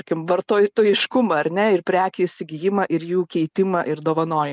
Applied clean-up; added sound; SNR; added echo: none; none; none; none.